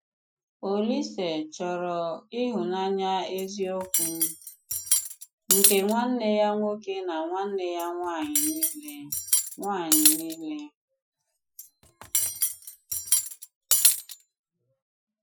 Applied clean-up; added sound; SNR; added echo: classical method Wiener filter.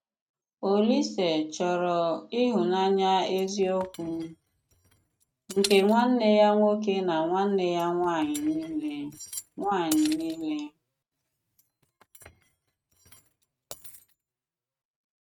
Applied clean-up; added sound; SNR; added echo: neural mask model RNNoise.